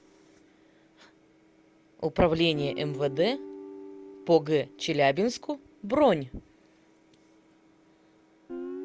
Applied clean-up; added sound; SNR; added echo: none; Guitar; 15 dB; none.